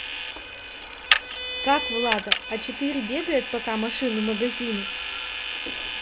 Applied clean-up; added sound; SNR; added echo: none; Vehicle; 0 dB; none.